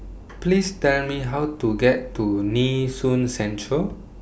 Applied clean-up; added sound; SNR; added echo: none; none; none; none.